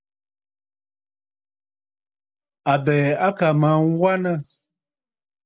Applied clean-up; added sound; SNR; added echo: none; none; none; none.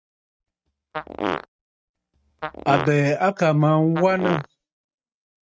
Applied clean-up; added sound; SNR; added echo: neural mask model RNNoise.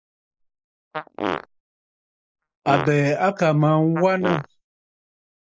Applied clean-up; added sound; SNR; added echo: neural mask model Resemble Enhance denoiser.